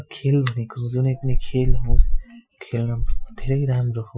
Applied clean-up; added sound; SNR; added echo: classical method Wiener filter.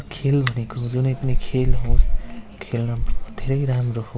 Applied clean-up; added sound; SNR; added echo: none; Chewing, mastication; -4 dB; none.